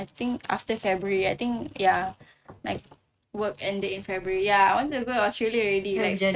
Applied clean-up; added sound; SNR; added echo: neural mask model RNNoise.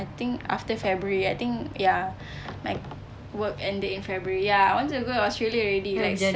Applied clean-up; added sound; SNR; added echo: none; none; none; none.